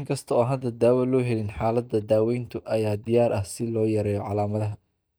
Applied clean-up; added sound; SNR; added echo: neural mask model DeepFilterNet 3.